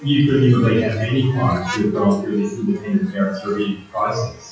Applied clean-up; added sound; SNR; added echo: classical method WPE with log-MMSE.